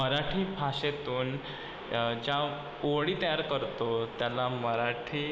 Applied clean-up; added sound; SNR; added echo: none; none; none; none.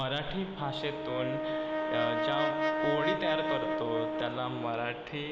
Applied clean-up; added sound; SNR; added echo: none; Brass instrument; -2 dB; none.